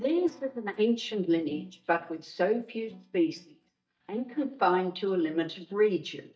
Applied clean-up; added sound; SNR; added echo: neural mask model DeepFilterNet 3.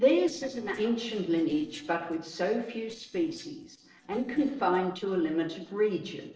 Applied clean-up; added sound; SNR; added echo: neural separator model SepFormer DNS4.